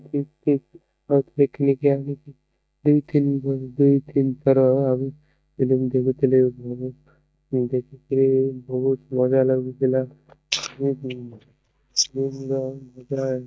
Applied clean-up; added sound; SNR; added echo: neural mask model DeepFilterNet 3.